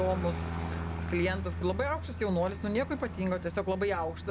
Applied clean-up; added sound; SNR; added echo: none; Aircraft; 5 dB; none.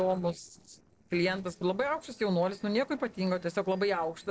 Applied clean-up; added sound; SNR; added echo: neural separator model SepFormer DNS4.